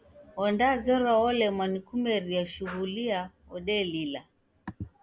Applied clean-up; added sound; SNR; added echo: none; none; none; none.